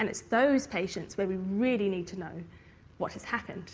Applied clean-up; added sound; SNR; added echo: none; none; none; none.